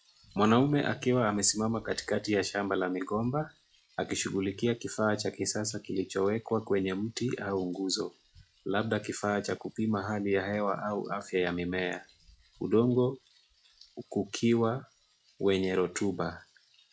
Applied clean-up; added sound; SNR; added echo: classical method log-MMSE.